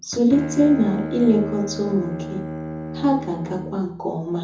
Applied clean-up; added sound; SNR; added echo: none; Bowed string instrument; 9 dB; reverberation time 0.6 s.